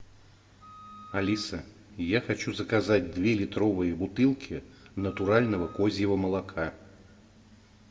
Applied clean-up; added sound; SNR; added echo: none; Wind instrument, woodwind instrument; 20 dB; reverberation time 0.9 s.